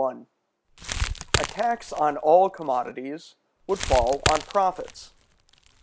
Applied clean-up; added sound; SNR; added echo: none; Crackle; 6 dB; none.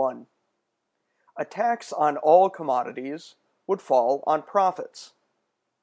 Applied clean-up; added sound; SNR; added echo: none; none; none; none.